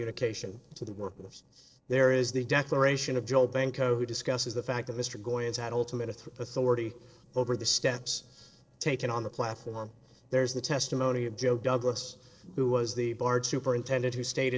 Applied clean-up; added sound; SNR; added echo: neural separator model SepFormer DNS4.